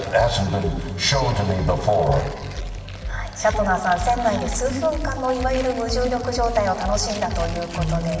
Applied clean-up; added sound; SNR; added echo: none; Tearing; 18 dB; reverberation time 2.0 s.